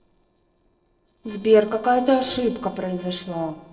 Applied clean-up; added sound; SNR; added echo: neural separator model SepFormer DNS4.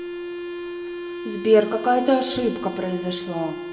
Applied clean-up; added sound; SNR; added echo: none; Wind instrument, woodwind instrument; 11 dB; reverberation time 1.7 s.